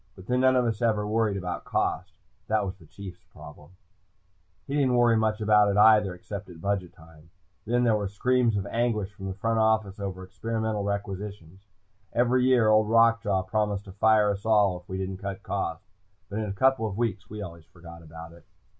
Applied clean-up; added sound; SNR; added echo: none; none; none; none.